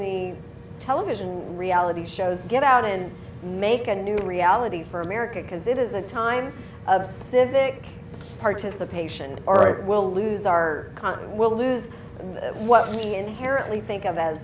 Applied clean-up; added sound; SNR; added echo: none; none; none; none.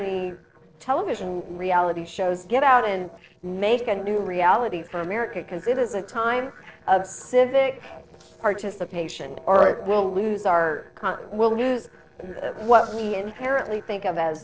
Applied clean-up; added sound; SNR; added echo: neural separator model SepFormer DNS4.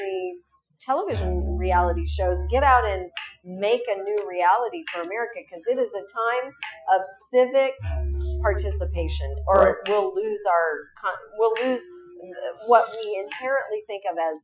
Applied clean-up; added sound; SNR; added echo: classical method Wiener filter.